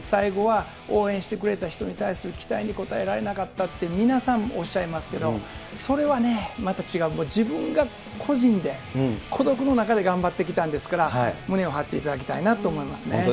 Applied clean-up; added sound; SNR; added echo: none; none; none; none.